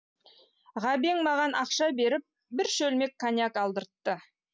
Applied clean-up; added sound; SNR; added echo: none; none; none; none.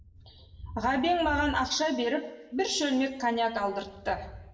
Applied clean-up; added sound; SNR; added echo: none; Thunder; 16 dB; reverberation time 1.0 s.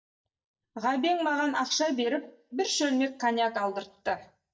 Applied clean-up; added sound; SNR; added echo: neural mask model DeepFilterNet 3.